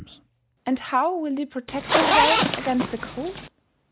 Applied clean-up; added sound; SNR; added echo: none; Zipper (clothing); -5 dB; none.